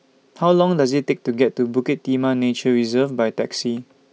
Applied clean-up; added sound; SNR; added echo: none; none; none; none.